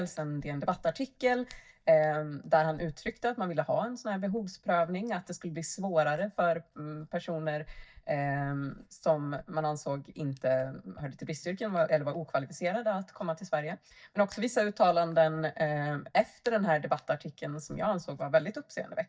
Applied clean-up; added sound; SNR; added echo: neural mask model DeepFilterNet 3.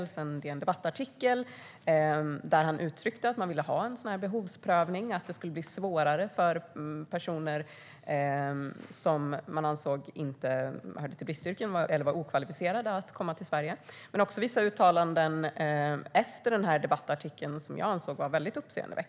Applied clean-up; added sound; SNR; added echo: none; none; none; none.